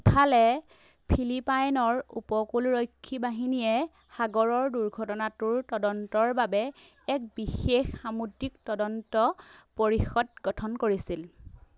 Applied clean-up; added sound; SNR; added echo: none; none; none; none.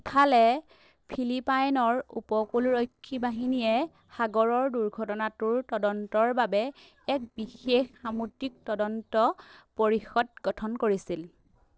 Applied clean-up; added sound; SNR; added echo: neural separator model SepFormer DNS4.